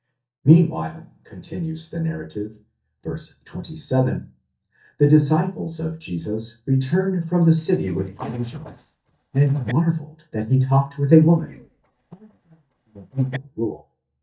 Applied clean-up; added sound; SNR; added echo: neural mask model DeepFilterNet 3.